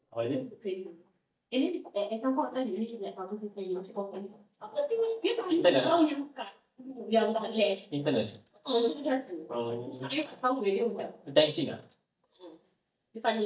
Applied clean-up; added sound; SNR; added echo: neural mask model DeepFilterNet 3.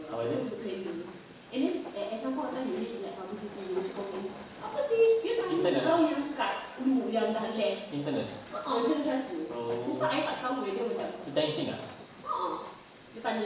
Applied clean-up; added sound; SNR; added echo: none; Train; 15 dB; reverberation time 0.7 s.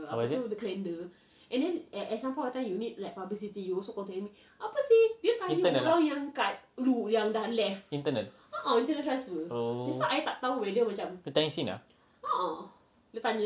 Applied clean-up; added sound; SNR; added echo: none; none; none; none.